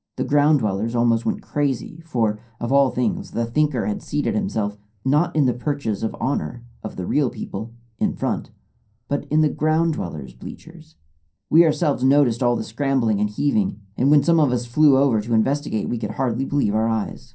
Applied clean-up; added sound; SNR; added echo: none; none; none; reverberation time 0.3 s.